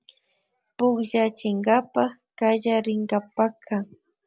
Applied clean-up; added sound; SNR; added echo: none; none; none; none.